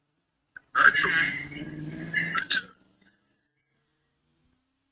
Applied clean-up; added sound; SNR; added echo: neural mask model RNNoise.